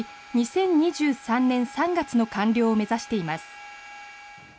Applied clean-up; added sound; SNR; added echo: none; none; none; none.